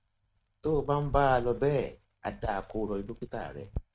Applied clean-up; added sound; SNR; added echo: neural mask model RNNoise.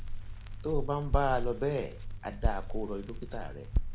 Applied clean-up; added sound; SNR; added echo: none; Crackle; -2 dB; none.